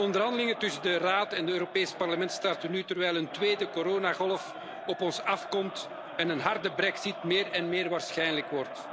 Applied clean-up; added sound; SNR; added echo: none; Crowd; 11 dB; none.